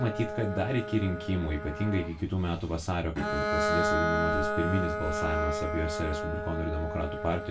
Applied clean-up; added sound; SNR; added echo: none; Bowed string instrument; 1 dB; reverberation time 0.2 s.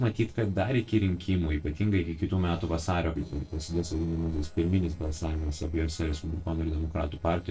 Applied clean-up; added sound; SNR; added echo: neural separator model SepFormer DNS4.